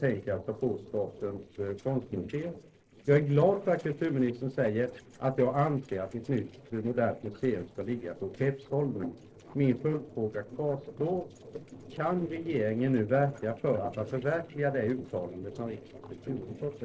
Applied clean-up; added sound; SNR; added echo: neural separator model SepFormer DNS4.